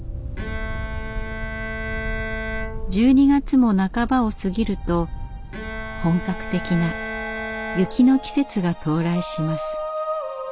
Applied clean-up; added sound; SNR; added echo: none; Bowed string instrument; 12 dB; none.